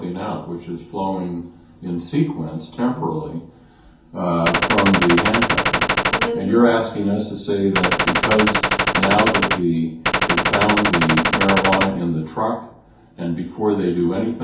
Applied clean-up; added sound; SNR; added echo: none; Gunshot, gunfire; -3 dB; reverberation time 0.6 s.